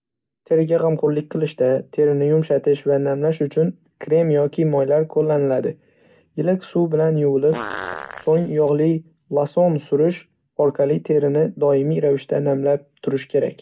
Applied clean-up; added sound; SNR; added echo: none; Fart; 12 dB; none.